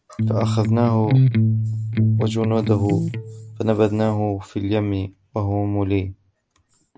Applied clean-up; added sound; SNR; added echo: none; Electric guitar; -3 dB; none.